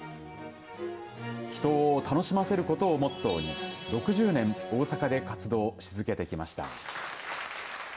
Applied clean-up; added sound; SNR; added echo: none; none; none; none.